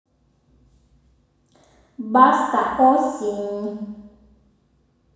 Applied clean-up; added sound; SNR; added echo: none; none; none; reverberation time 1.1 s.